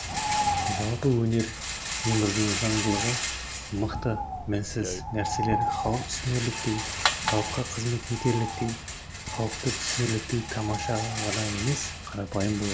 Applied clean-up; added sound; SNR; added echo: none; Bird + Rattle; 2 dB; none.